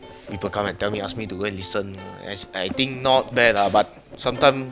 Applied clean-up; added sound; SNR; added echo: none; Plucked string instrument; 18 dB; none.